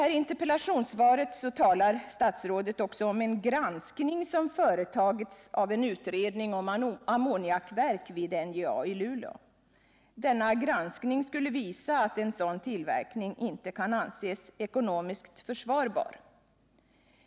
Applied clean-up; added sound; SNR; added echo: none; none; none; none.